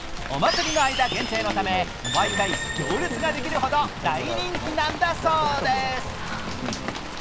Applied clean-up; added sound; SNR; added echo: none; Rain; 7 dB; none.